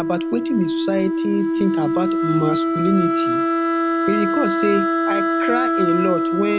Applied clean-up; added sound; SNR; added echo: none; Wind instrument, woodwind instrument; -3 dB; none.